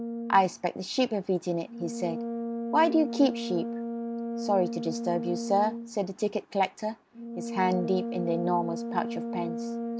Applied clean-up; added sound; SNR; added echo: none; Brass instrument; 6 dB; none.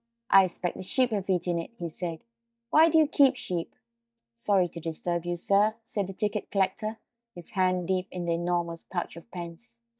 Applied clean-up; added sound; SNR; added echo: neural mask model DeepFilterNet 3.